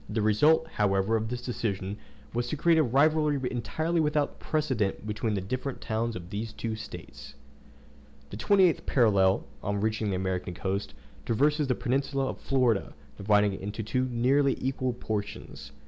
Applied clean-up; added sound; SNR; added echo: none; none; none; none.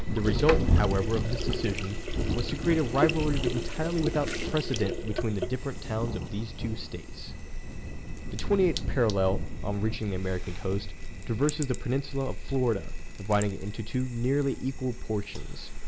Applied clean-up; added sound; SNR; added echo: none; Sink (filling or washing) + Thunder; 1 dB; none.